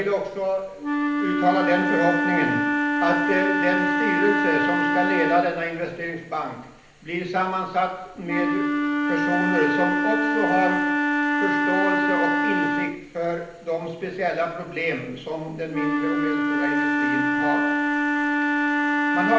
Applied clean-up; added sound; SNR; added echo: none; Wind instrument, woodwind instrument; -3 dB; reverberation time 0.8 s.